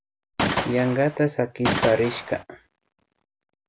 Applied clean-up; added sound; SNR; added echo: none; Gunshot, gunfire; 1 dB; none.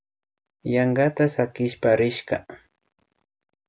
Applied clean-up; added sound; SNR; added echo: none; none; none; none.